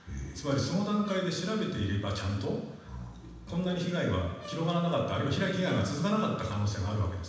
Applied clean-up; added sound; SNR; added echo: none; Brass instrument; 18 dB; reverberation time 1.1 s.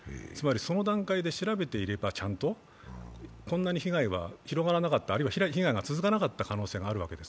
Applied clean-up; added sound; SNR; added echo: none; none; none; none.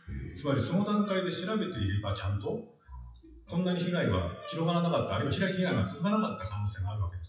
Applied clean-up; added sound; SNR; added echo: classical method WPE with log-MMSE.